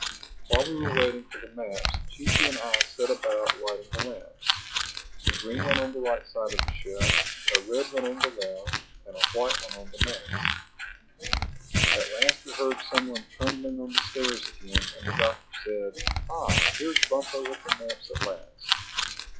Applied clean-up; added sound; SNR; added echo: classical method log-MMSE.